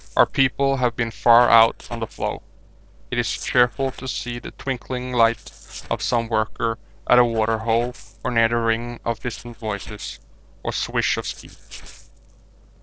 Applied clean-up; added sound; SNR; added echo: neural separator model SepFormer DNS4.